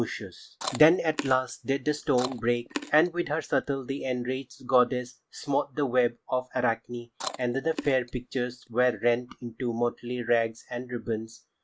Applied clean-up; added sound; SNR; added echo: neural mask model RNNoise.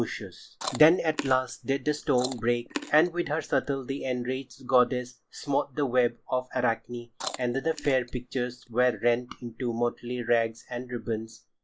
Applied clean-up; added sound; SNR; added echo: neural mask model Resemble Enhance denoiser.